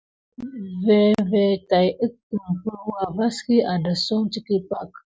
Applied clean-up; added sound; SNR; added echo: none; none; none; none.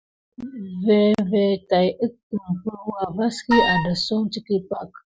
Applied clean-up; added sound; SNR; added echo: none; Wind instrument, woodwind instrument; 1 dB; none.